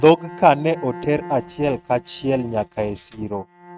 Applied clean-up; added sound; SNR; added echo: neural mask model RNNoise.